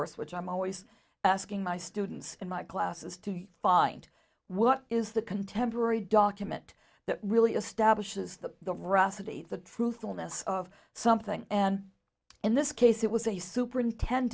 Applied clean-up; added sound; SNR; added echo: none; none; none; none.